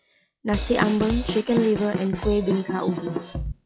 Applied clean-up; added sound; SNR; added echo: classical method log-MMSE.